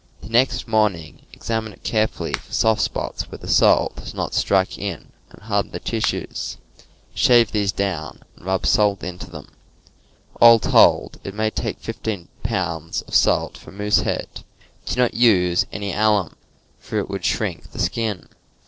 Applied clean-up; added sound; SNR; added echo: neural separator model SepFormer DNS4.